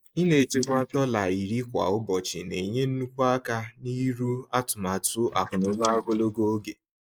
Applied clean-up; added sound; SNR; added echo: neural mask model Resemble Enhance denoiser.